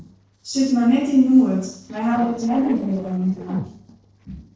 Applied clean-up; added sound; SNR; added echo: neural separator model SepFormer DNS4.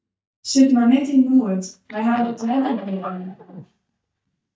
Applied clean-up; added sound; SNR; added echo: neural mask model DeepFilterNet 3.